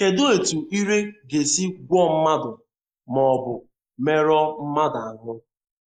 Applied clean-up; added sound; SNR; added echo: neural mask model Resemble Enhance denoiser.